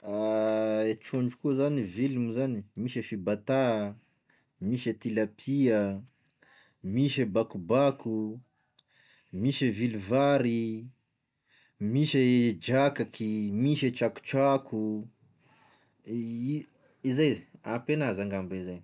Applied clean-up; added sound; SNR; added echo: none; none; none; none.